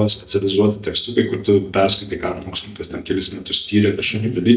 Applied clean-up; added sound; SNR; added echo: neural mask model DeepFilterNet 3.